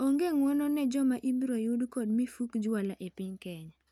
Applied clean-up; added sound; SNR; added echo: none; none; none; none.